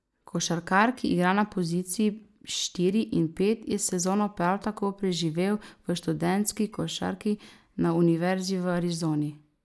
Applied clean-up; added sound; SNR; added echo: neural mask model DeepFilterNet 3.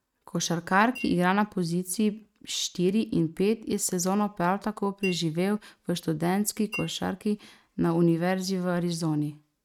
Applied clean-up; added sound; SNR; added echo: neural mask model RNNoise.